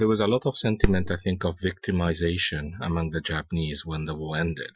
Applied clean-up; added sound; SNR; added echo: classical method Wiener filter.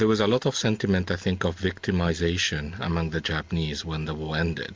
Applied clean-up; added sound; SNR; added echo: none; none; none; none.